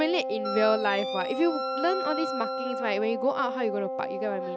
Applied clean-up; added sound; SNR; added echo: none; Wind instrument, woodwind instrument + Wind instrument, woodwind instrument; 3 dB; none.